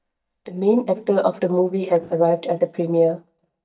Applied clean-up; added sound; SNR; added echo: neural mask model DeepFilterNet 3.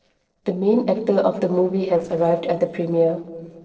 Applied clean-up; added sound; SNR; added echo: neural separator model SepFormer DNS4.